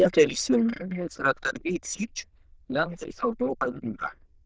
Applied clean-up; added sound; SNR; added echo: neural diffusion model UNIVERSE++.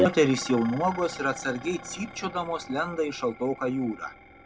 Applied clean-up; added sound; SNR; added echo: none; Dishes, pots, and pans; 16 dB; none.